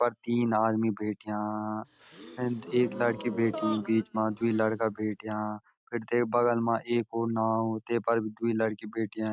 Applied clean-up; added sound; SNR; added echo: neural mask model RNNoise.